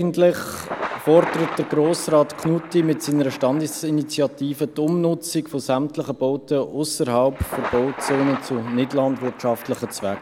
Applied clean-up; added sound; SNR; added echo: none; Thunder; 13 dB; none.